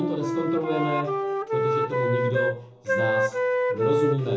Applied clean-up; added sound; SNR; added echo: none; Wind instrument, woodwind instrument; -4 dB; reverberation time 1.0 s.